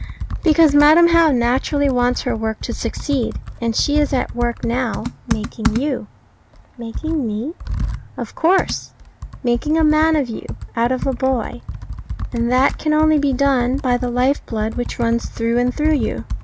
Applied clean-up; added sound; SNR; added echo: none; Computer keyboard; 8 dB; none.